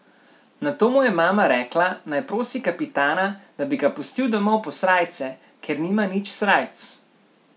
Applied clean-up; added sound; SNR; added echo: none; none; none; none.